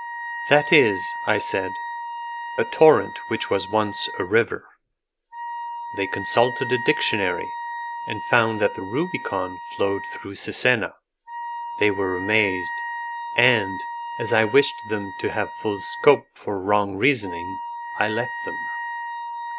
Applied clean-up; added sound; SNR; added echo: none; Wind instrument, woodwind instrument; 8 dB; none.